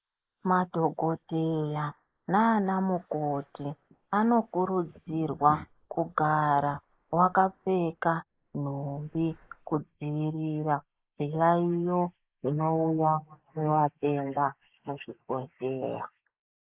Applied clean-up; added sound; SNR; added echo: neural mask model Resemble Enhance denoiser.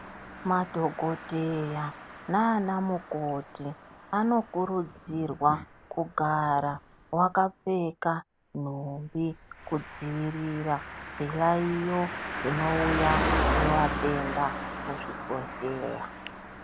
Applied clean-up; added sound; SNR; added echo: none; Car passing by; 5 dB; none.